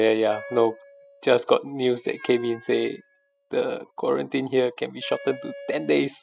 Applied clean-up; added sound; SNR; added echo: classical method spectral subtraction.